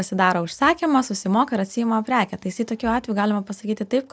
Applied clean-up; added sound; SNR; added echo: none; none; none; none.